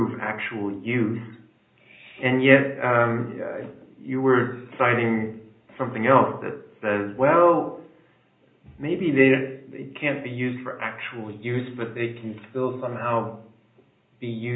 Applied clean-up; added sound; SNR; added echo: none; none; none; reverberation time 0.5 s.